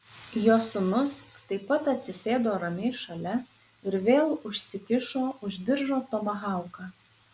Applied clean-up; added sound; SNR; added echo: none; none; none; none.